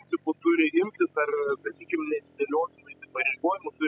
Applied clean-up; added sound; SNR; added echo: classical method spectral subtraction.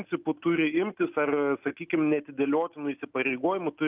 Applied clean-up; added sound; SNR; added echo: none; none; none; none.